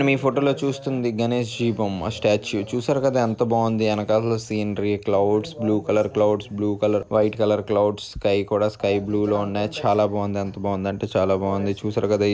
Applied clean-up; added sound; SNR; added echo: none; none; none; none.